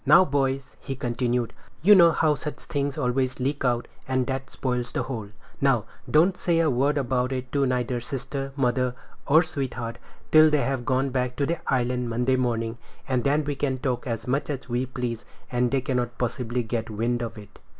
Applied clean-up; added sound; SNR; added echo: none; none; none; none.